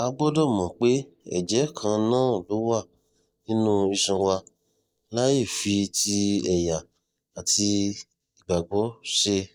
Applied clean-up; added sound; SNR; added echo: neural mask model DeepFilterNet 3.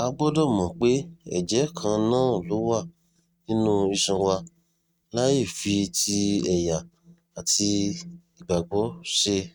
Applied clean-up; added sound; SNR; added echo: neural mask model RNNoise.